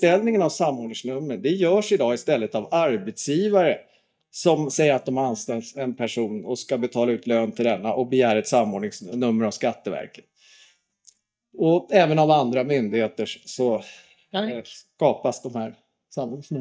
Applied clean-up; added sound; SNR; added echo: neural mask model DeepFilterNet 3.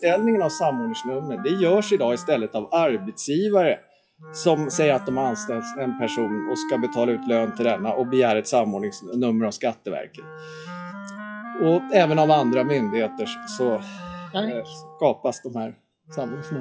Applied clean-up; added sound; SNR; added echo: classical method WPE with log-MMSE.